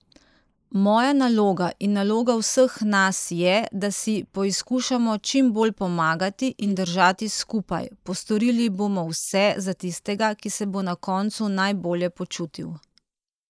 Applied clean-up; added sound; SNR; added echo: neural mask model Resemble Enhance denoiser.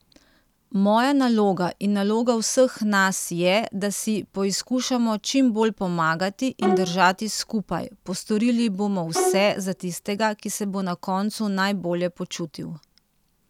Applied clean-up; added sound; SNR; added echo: none; Bowed string instrument; 4 dB; none.